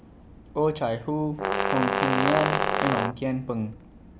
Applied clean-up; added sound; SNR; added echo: none; Brass instrument; -3 dB; none.